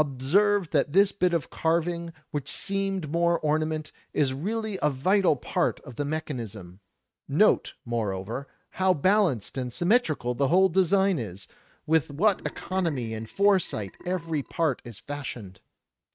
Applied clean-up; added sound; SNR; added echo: neural mask model RNNoise.